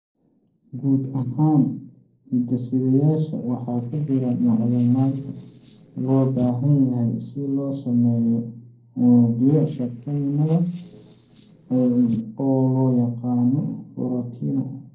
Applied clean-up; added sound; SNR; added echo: neural separator model SepFormer DNS4.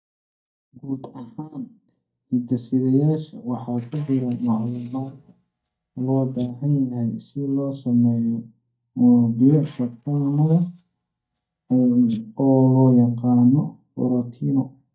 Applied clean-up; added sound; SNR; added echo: neural mask model DeepFilterNet 3.